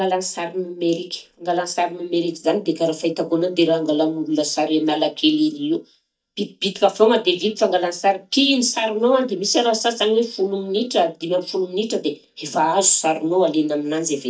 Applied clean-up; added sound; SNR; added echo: neural mask model DeepFilterNet 3.